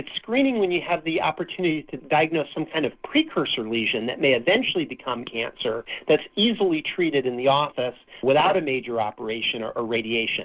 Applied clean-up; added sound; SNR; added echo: none; none; none; none.